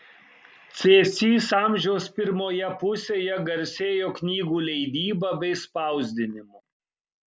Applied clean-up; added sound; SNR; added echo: none; none; none; none.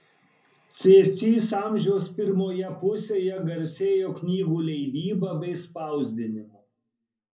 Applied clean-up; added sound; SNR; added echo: none; none; none; reverberation time 0.4 s.